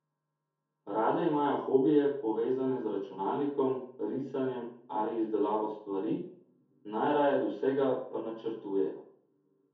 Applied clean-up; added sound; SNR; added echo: none; none; none; reverberation time 0.6 s.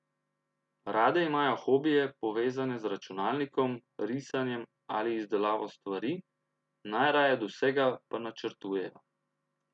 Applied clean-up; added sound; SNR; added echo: none; none; none; none.